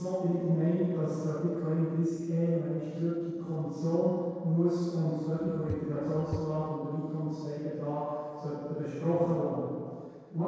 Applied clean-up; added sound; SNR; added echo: neural separator model SepFormer DNS4.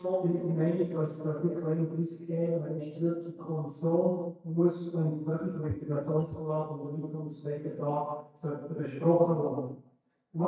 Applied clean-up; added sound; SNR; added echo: neural mask model DeepFilterNet 3.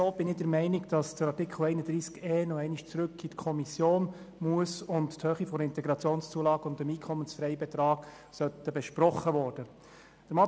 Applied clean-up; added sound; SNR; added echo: none; none; none; none.